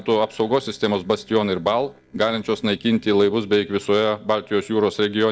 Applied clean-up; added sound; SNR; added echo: neural separator model SepFormer DNS4.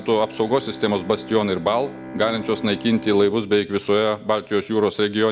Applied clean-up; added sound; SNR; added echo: none; Bowed string instrument; 16 dB; none.